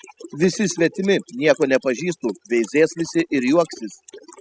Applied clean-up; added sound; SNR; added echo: classical method spectral subtraction.